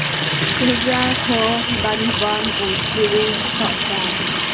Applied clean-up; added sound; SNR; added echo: none; Sink (filling or washing) / Water tap, faucet; -2 dB; reverberation time 1.2 s.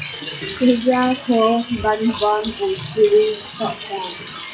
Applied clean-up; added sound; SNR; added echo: classical method WPE with log-MMSE.